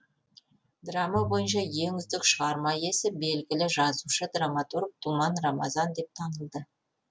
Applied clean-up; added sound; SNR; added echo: none; Piano; 10 dB; none.